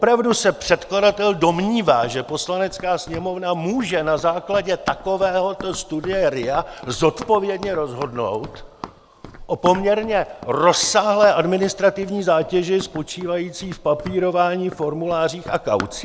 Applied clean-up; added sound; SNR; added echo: none; Run; 17 dB; none.